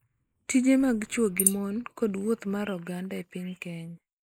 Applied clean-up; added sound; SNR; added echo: neural mask model Resemble Enhance denoiser.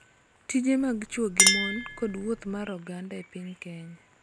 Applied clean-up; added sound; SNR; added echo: none; Chink, clink; -1 dB; none.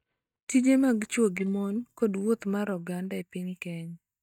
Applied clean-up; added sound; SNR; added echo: neural mask model DeepFilterNet 3.